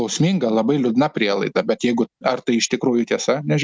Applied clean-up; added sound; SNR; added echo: none; none; none; none.